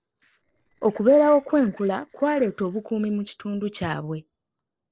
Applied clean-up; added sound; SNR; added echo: neural separator model SepFormer DNS4.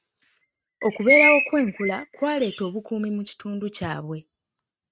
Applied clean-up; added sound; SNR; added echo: neural mask model RNNoise.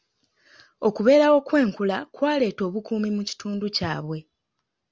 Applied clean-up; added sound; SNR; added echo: none; none; none; none.